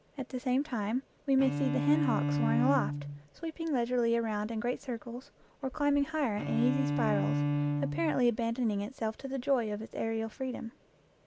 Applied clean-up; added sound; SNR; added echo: none; Bowed string instrument; 2 dB; none.